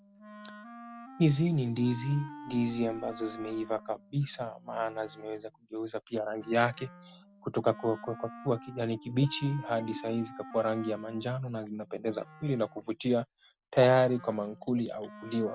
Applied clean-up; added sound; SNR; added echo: none; Wind instrument, woodwind instrument; 17 dB; none.